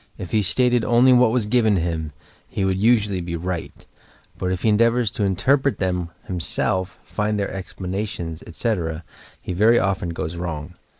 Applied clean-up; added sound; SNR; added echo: neural mask model Resemble Enhance denoiser.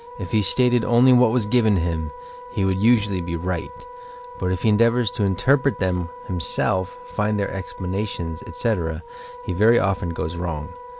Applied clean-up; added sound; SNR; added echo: none; Wind instrument, woodwind instrument; 16 dB; none.